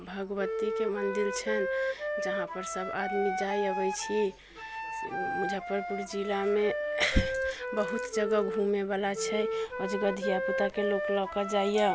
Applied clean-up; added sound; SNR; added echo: none; Wind instrument, woodwind instrument; 3 dB; none.